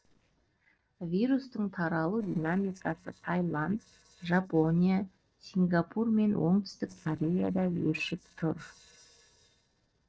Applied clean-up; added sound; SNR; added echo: neural separator model SepFormer DNS4.